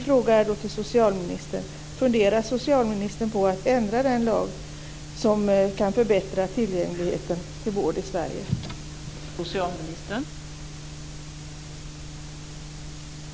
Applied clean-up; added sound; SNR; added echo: none; none; none; none.